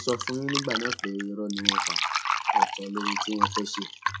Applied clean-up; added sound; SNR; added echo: classical method log-MMSE.